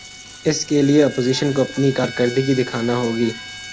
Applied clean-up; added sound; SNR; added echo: none; Coin (dropping) + Bowed string instrument; 15 dB; none.